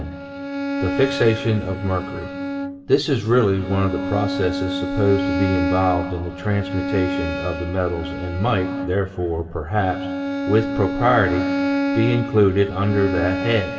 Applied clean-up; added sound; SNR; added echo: none; Bowed string instrument; 4 dB; reverberation time 2.1 s.